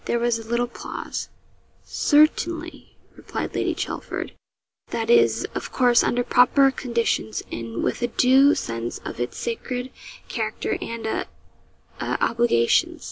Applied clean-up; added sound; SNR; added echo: none; none; none; none.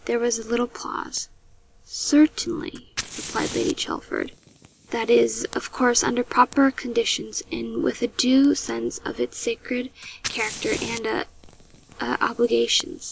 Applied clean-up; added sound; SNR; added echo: none; Fire; 17 dB; none.